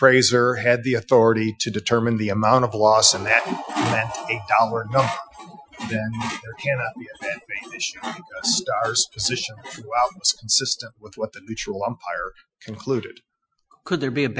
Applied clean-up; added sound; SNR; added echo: classical method Wiener filter.